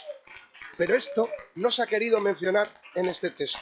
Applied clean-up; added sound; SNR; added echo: classical method log-MMSE.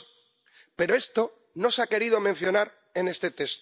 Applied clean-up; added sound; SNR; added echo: none; none; none; none.